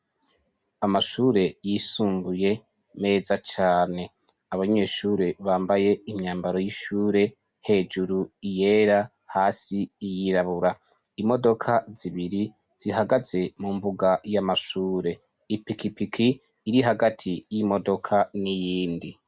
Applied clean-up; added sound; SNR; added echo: none; none; none; none.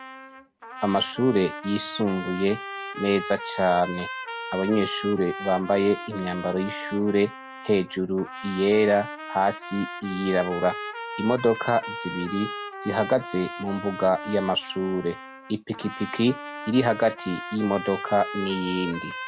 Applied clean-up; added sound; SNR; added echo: none; Trumpet; 10 dB; none.